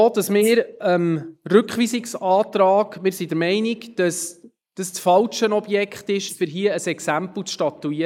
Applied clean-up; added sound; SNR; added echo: neural mask model Resemble Enhance denoiser.